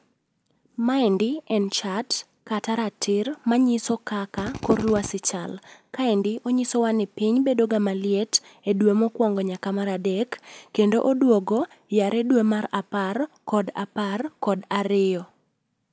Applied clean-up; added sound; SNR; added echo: none; Drill; 10 dB; none.